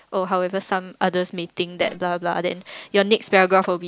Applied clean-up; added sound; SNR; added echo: none; Guitar; 17 dB; none.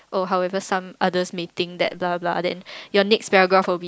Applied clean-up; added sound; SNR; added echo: none; none; none; none.